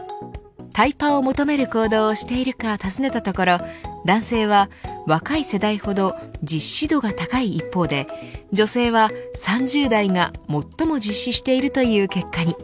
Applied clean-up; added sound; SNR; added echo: none; none; none; none.